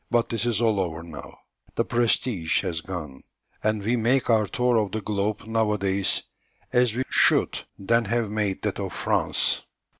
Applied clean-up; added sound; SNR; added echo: none; none; none; none.